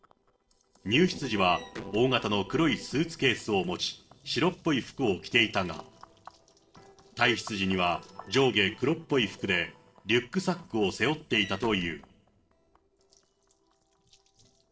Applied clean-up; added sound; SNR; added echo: neural separator model SepFormer DNS4.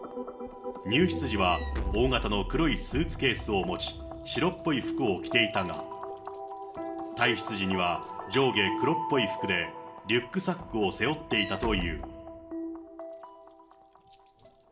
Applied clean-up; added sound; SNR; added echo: none; Walk, footsteps / Slam; 17 dB; reverberation time 1.4 s.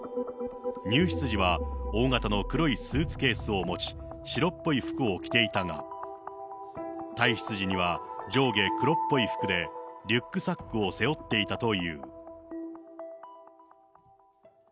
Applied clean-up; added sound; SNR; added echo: none; none; none; none.